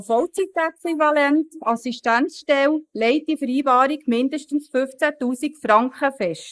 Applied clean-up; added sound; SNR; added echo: neural mask model Resemble Enhance denoiser.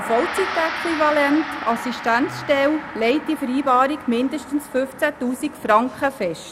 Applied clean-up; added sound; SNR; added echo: none; Gong; 10 dB; none.